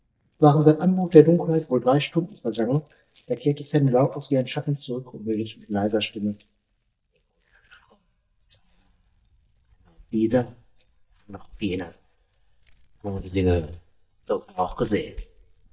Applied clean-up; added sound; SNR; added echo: neural mask model DeepFilterNet 3.